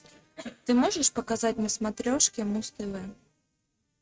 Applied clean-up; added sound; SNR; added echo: neural mask model RNNoise.